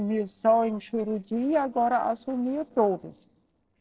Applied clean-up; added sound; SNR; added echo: neural separator model SepFormer DNS4.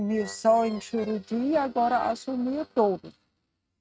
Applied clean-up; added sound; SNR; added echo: neural mask model RNNoise.